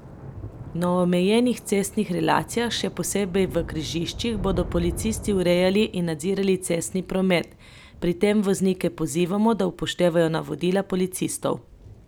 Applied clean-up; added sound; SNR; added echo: none; Thunder / Rain; 15 dB; none.